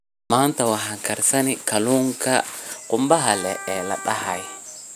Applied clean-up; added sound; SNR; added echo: none; Wind instrument, woodwind instrument; 15 dB; none.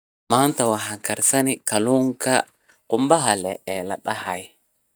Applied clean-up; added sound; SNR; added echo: neural mask model DeepFilterNet 3.